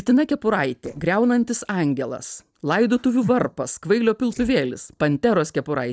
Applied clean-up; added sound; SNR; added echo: neural separator model SepFormer DNS4.